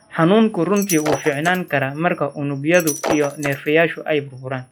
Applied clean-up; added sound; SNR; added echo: classical method log-MMSE.